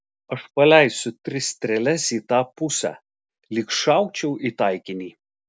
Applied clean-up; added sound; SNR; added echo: none; none; none; none.